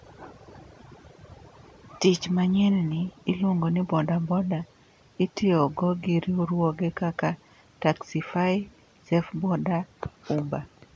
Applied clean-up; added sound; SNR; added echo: none; none; none; none.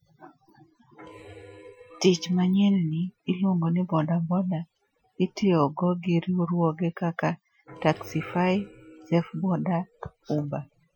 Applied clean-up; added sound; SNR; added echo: classical method Wiener filter.